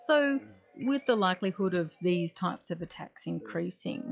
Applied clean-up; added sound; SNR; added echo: classical method log-MMSE.